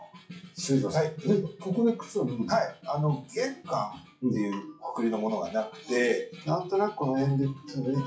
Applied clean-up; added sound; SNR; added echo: classical method WPE with log-MMSE.